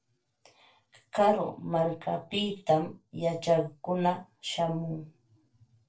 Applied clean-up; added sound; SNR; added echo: neural separator model SepFormer DNS4.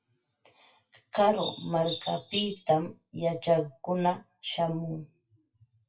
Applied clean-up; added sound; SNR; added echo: classical method WPE with log-MMSE.